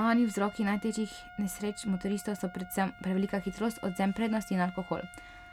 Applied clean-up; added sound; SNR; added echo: none; Trumpet; 18 dB; none.